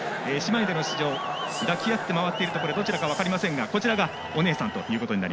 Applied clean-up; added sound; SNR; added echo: none; none; none; none.